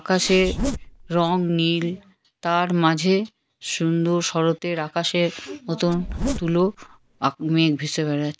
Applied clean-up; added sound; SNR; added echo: none; Zipper (clothing); 7 dB; none.